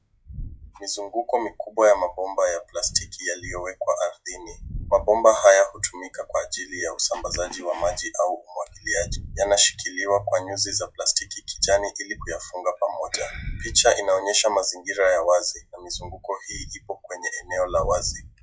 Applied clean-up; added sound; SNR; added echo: classical method log-MMSE.